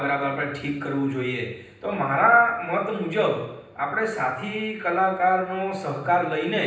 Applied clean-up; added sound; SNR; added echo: none; none; none; reverberation time 0.9 s.